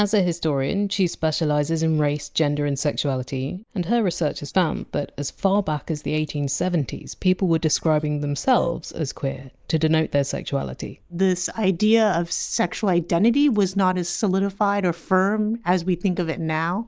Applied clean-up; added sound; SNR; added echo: neural mask model Resemble Enhance denoiser.